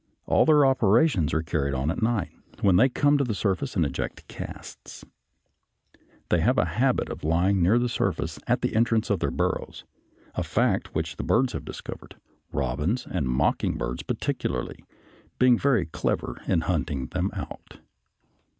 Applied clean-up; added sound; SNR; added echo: none; none; none; none.